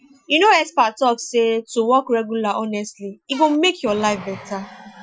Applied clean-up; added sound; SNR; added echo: classical method Wiener filter.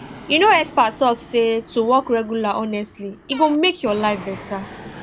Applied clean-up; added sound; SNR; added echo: none; Cupboard open or close / Door + Fixed-wing aircraft, airplane; 18 dB; none.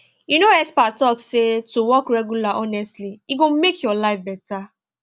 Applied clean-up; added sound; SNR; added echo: none; none; none; none.